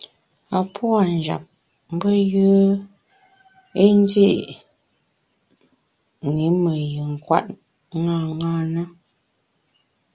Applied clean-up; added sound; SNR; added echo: none; none; none; none.